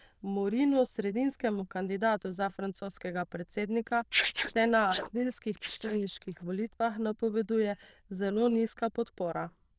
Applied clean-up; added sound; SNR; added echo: neural diffusion model UNIVERSE++.